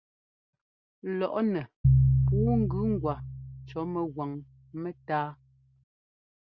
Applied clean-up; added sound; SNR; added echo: none; Piano; -5 dB; none.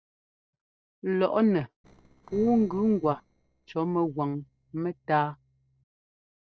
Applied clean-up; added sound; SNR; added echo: neural separator model SepFormer DNS4.